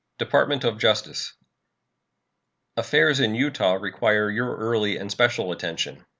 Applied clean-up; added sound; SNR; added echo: none; none; none; none.